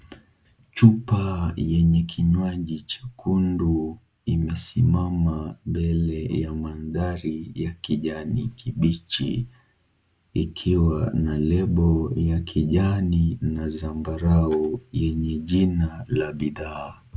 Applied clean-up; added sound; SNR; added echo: none; none; none; none.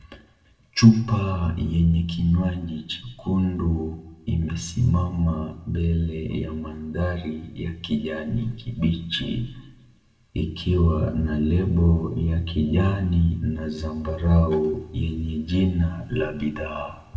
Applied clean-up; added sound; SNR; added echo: none; none; none; reverberation time 0.9 s.